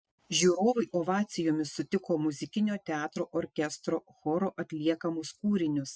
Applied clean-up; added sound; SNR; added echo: none; none; none; none.